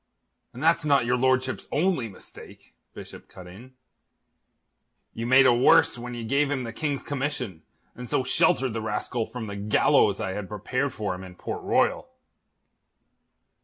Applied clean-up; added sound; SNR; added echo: none; none; none; none.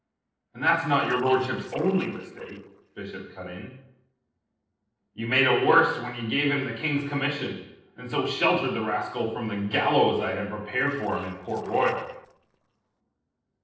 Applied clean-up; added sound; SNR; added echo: neural separator model SepFormer DNS4.